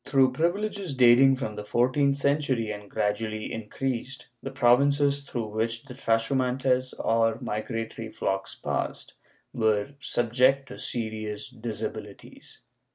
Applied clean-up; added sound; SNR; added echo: none; none; none; none.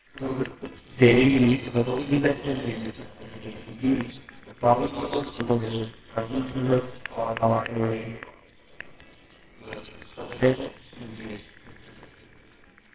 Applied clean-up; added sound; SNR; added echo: neural separator model SepFormer WHAMR!.